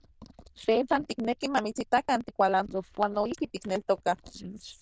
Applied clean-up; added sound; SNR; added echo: neural diffusion model UNIVERSE++.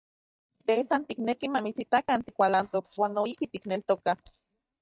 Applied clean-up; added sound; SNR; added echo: neural mask model DeepFilterNet 3.